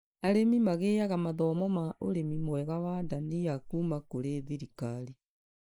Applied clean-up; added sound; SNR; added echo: neural mask model Resemble Enhance denoiser.